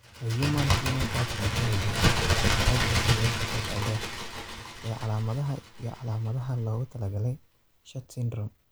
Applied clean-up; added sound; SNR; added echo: none; Bird; -2 dB; none.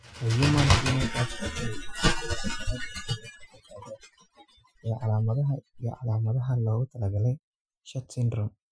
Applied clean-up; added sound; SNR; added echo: classical method Wiener filter.